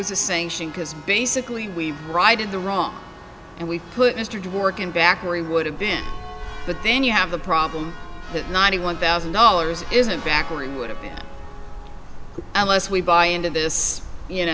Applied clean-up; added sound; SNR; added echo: none; Church bell; 10 dB; none.